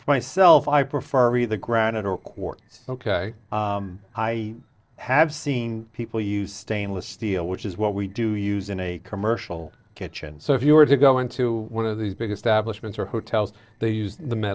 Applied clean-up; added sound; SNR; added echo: neural separator model SepFormer DNS4.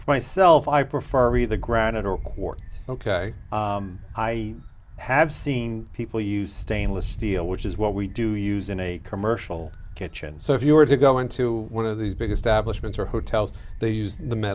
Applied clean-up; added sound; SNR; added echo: none; Wind; 10 dB; none.